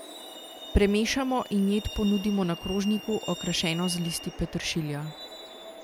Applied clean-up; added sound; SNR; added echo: none; Truck; 13 dB; none.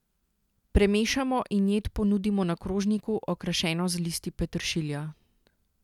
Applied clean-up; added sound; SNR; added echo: none; none; none; none.